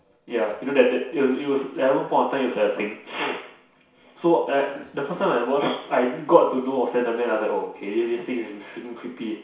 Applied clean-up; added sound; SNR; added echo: none; none; none; reverberation time 0.6 s.